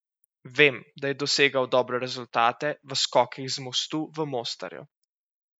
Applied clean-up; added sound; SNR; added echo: neural mask model Resemble Enhance denoiser.